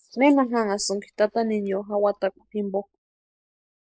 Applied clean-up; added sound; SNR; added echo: neural mask model Resemble Enhance denoiser.